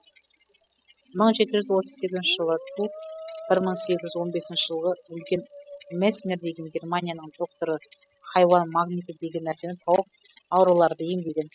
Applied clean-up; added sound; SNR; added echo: classical method spectral subtraction.